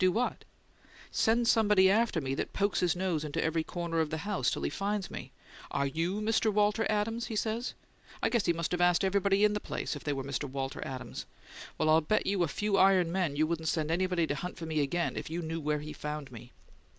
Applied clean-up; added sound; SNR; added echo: none; none; none; none.